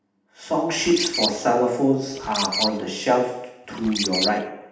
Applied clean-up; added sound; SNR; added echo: none; Bird; 5 dB; reverberation time 0.8 s.